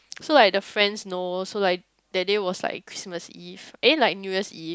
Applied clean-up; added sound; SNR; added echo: none; none; none; none.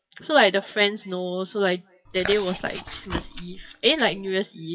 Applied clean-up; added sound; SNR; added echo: classical method WPE with log-MMSE.